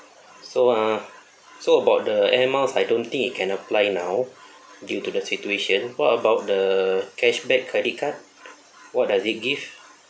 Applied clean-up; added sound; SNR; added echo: none; none; none; none.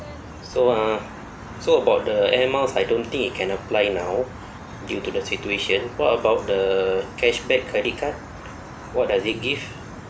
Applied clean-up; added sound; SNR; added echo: none; Traffic noise, roadway noise; 14 dB; none.